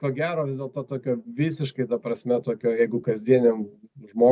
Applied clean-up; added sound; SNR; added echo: none; none; none; none.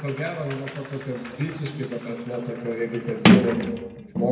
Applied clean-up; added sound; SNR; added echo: none; Sliding door; -3 dB; reverberation time 1.1 s.